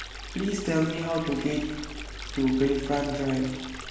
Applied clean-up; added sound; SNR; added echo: none; Stream; 13 dB; reverberation time 1.2 s.